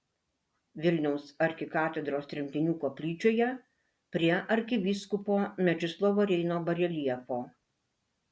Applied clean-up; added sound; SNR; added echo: none; none; none; none.